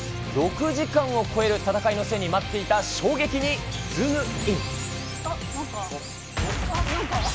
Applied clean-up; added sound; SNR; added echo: none; Chirp, tweet; 16 dB; none.